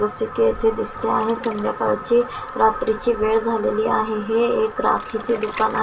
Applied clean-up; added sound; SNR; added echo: none; Waves, surf; 18 dB; reverberation time 0.2 s.